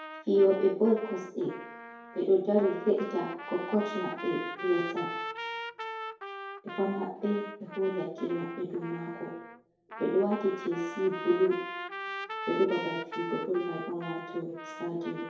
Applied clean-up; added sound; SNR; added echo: none; Trumpet; 10 dB; reverberation time 2.3 s.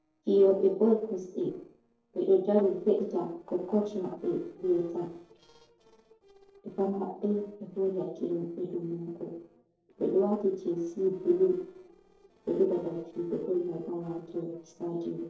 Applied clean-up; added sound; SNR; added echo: neural separator model SepFormer DNS4.